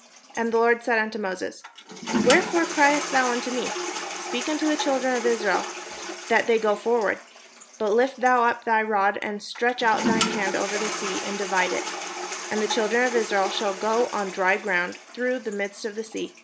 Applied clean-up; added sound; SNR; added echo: none; Toilet flush; 7 dB; none.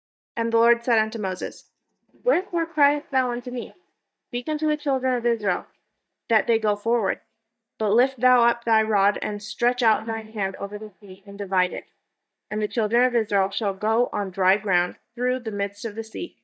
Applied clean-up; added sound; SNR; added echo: neural mask model DeepFilterNet 3.